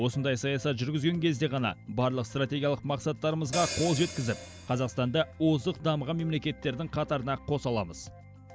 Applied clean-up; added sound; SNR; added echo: none; Hi-hat; 10 dB; none.